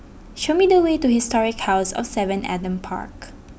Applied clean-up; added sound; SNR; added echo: none; none; none; none.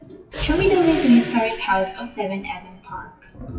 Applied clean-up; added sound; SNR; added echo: classical method WPE with log-MMSE.